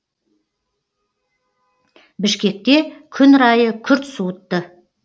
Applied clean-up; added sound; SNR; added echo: none; none; none; none.